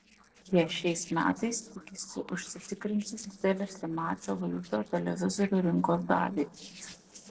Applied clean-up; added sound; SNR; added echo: neural separator model SepFormer DNS4.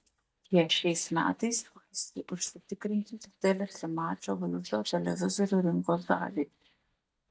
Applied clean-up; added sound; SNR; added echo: neural mask model DeepFilterNet 3.